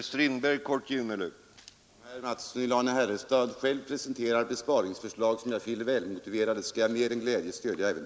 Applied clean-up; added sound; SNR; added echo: none; none; none; none.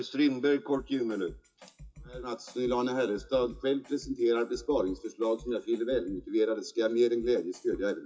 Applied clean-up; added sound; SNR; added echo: classical method WPE with log-MMSE.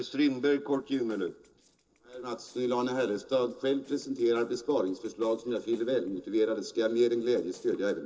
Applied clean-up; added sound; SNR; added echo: neural separator model SepFormer DNS4.